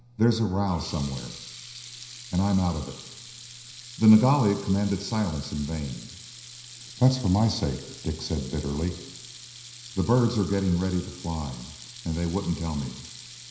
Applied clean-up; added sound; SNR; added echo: none; Sink (filling or washing) / Water tap, faucet; 17 dB; reverberation time 0.9 s.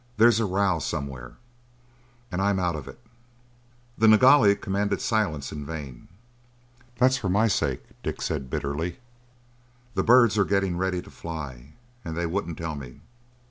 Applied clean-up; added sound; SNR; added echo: none; none; none; none.